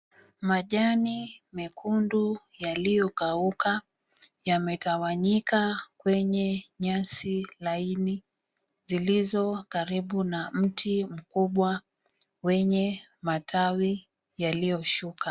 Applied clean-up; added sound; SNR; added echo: none; none; none; none.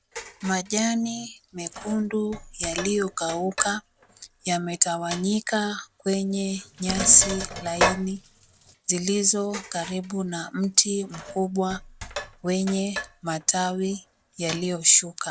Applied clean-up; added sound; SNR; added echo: none; Sink (filling or washing); 11 dB; none.